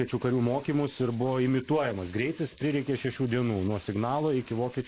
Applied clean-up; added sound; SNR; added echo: neural mask model Resemble Enhance denoiser.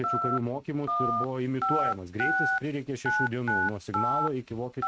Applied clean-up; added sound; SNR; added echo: neural mask model RNNoise.